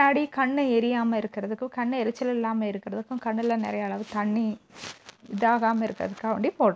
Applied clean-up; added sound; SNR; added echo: none; none; none; none.